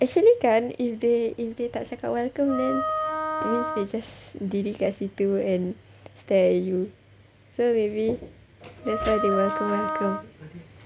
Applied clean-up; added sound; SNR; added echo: none; Wind instrument, woodwind instrument; 3 dB; none.